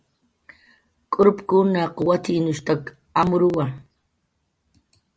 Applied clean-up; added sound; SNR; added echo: none; none; none; none.